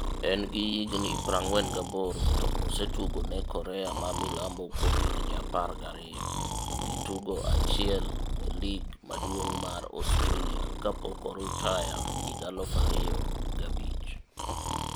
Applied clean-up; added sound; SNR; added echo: none; Breathing; -5 dB; none.